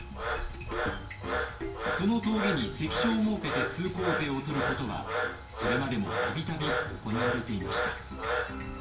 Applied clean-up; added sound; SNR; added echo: none; Frog; 1 dB; reverberation time 0.9 s.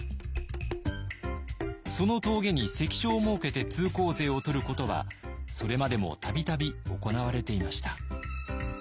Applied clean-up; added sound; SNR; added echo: none; none; none; none.